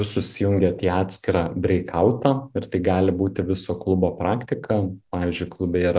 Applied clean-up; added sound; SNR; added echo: none; none; none; none.